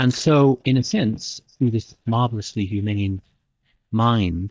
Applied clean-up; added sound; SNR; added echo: neural mask model DeepFilterNet 3.